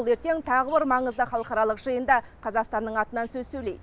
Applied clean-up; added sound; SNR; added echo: none; none; none; none.